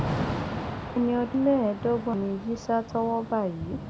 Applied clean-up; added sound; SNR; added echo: none; Thunder / Rain; 6 dB; none.